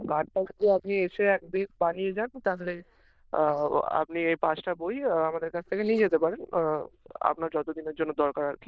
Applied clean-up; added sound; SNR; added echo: neural diffusion model UNIVERSE++.